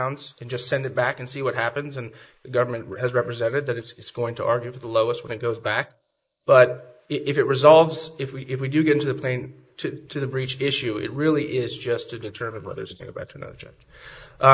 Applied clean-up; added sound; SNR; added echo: neural mask model Resemble Enhance denoiser.